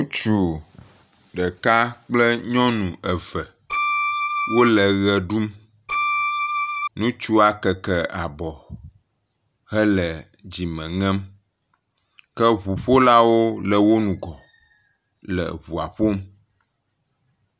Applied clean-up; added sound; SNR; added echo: none; Bowed string instrument; 1 dB; none.